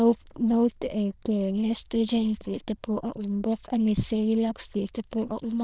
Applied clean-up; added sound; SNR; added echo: neural diffusion model UNIVERSE++.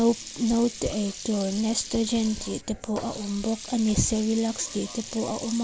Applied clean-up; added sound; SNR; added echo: none; Sink (filling or washing); 13 dB; none.